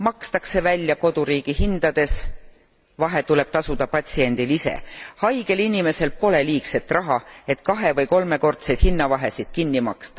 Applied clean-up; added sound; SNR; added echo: none; none; none; none.